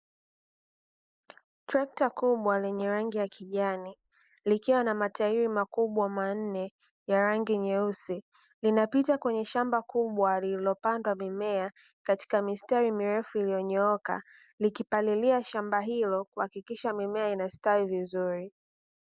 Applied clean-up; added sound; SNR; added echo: neural mask model Resemble Enhance denoiser.